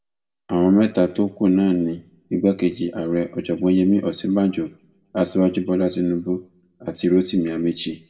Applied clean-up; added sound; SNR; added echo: none; none; none; reverberation time 0.4 s.